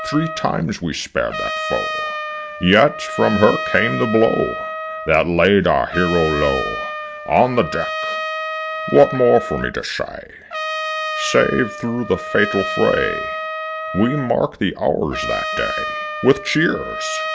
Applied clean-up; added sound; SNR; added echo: none; Trumpet; 7 dB; none.